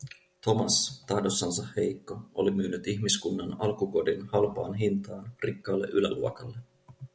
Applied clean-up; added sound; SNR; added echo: none; none; none; none.